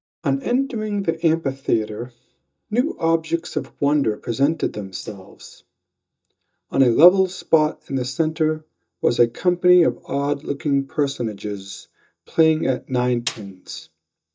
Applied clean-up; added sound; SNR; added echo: neural mask model DeepFilterNet 3.